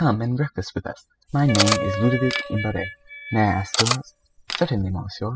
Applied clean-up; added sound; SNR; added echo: classical method spectral subtraction.